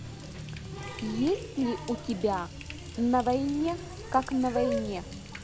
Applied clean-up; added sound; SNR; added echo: none; Water tap, faucet; 8 dB; none.